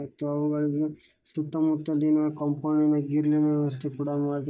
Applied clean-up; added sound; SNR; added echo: neural mask model DeepFilterNet 3.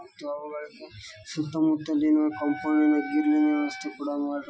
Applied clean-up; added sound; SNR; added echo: classical method Wiener filter.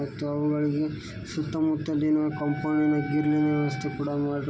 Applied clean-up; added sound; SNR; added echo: none; Wind instrument, woodwind instrument; 14 dB; none.